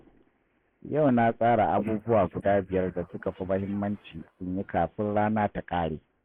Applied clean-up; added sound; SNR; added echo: neural mask model Resemble Enhance denoiser.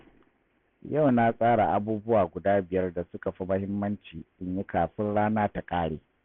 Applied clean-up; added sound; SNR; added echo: none; none; none; none.